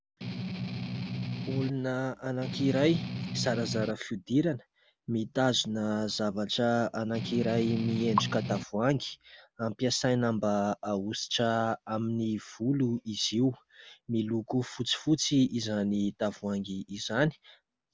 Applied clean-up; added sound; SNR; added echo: none; Strum; 5 dB; none.